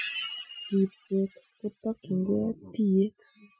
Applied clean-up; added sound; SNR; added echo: classical method Wiener filter.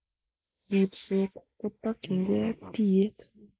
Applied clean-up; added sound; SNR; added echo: neural mask model Resemble Enhance denoiser.